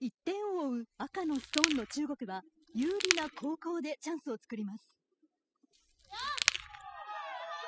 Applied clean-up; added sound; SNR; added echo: classical method spectral subtraction.